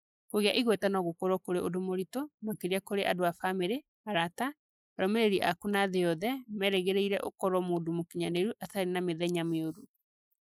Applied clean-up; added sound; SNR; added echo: neural mask model Resemble Enhance denoiser.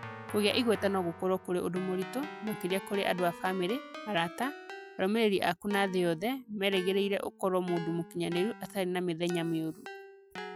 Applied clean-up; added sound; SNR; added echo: none; Keyboard (musical); 13 dB; none.